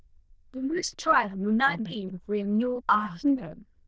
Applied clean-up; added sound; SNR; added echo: neural diffusion model UNIVERSE++.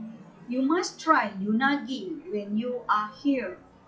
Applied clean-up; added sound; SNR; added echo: classical method log-MMSE.